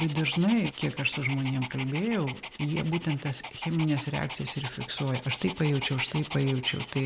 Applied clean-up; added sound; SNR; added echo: none; Dog; 11 dB; none.